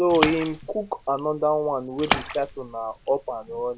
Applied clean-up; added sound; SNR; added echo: none; Splash, splatter; 7 dB; none.